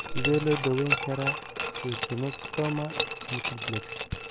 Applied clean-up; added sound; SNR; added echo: none; Glass; 0 dB; none.